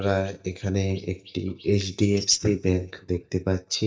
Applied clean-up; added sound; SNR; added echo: neural mask model DeepFilterNet 3.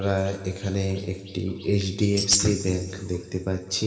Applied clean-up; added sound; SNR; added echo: none; Tambourine; 0 dB; reverberation time 2.1 s.